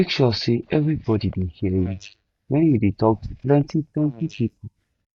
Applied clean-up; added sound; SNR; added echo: neural mask model DeepFilterNet 3.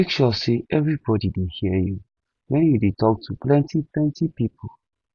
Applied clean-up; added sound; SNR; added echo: none; none; none; none.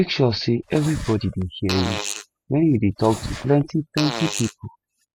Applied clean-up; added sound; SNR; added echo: classical method spectral subtraction.